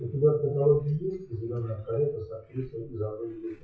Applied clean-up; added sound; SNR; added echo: classical method WPE with log-MMSE.